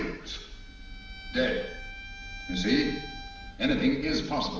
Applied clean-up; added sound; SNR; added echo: none; Bowed string instrument; 15 dB; reverberation time 0.8 s.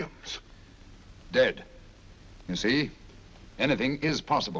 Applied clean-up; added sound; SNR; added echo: none; none; none; none.